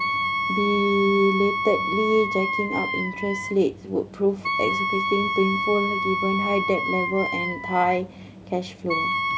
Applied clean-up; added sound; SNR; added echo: none; Wind instrument, woodwind instrument; 2 dB; none.